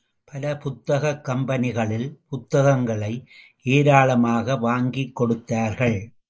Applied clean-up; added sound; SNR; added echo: neural mask model Resemble Enhance denoiser.